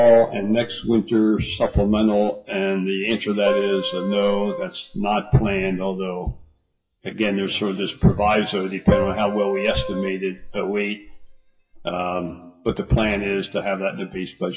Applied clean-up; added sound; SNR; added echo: classical method WPE with log-MMSE.